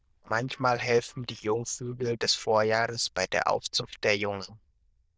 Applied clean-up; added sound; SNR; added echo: neural diffusion model UNIVERSE++.